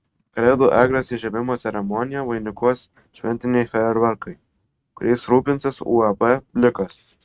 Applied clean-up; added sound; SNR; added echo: neural mask model RNNoise.